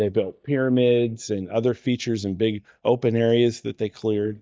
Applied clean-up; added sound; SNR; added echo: neural mask model DeepFilterNet 3.